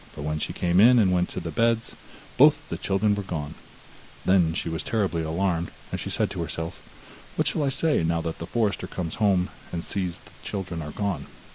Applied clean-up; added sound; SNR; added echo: none; none; none; none.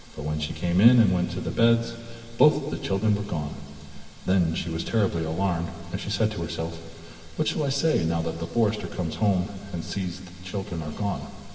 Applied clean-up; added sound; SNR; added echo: none; none; none; reverberation time 2.3 s.